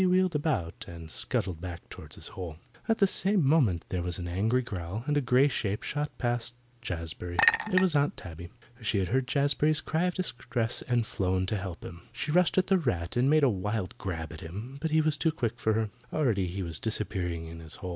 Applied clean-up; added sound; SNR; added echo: none; Chink, clink; 2 dB; none.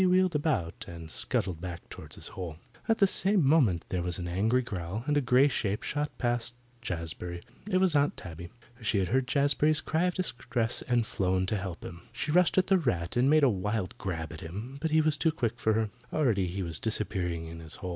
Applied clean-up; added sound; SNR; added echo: none; none; none; none.